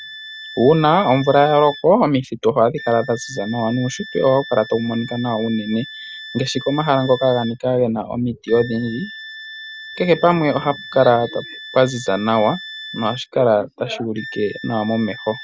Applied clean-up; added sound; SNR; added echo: none; Wind instrument, woodwind instrument; 16 dB; none.